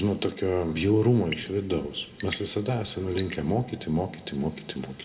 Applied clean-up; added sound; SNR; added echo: none; Drip / Sink (filling or washing) / Water tap, faucet / Water; 17 dB; reverberation time 1.2 s.